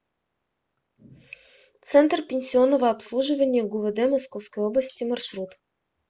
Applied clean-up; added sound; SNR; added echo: none; none; none; none.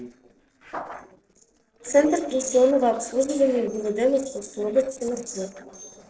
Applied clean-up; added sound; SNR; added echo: neural separator model SepFormer DNS4.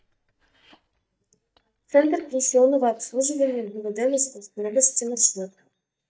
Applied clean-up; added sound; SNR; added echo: neural mask model DeepFilterNet 3.